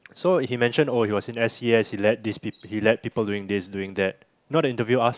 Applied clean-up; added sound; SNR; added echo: none; none; none; none.